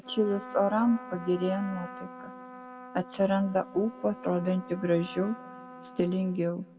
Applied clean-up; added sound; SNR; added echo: none; Trumpet; 15 dB; reverberation time 1.6 s.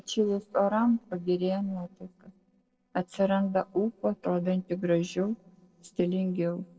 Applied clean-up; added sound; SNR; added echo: neural separator model SepFormer DNS4.